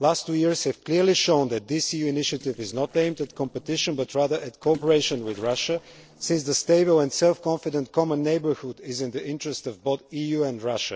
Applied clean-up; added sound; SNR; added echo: neural separator model SepFormer DNS4.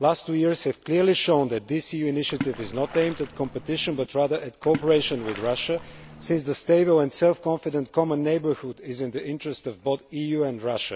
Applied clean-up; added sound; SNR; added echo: none; Splash, splatter; 13 dB; none.